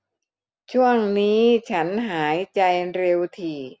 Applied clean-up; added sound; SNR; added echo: none; none; none; none.